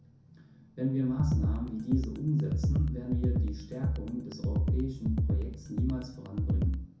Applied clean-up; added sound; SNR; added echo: none; Drum kit; -4 dB; reverberation time 0.6 s.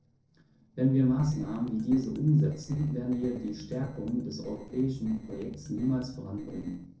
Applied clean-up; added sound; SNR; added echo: neural separator model SepFormer DNS4.